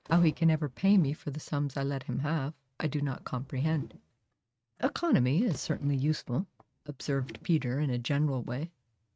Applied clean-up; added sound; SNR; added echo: neural mask model RNNoise.